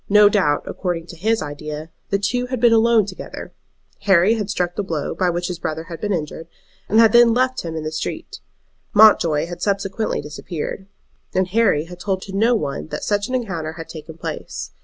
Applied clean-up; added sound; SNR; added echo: none; none; none; none.